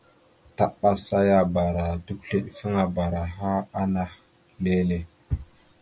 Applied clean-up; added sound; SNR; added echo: none; none; none; none.